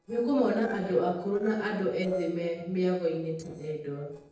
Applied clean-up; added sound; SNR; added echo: neural separator model SepFormer DNS4.